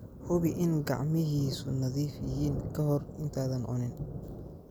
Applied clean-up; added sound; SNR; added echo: none; Thunder; 9 dB; none.